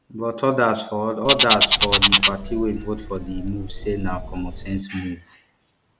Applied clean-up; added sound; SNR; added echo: none; Bird; -3 dB; none.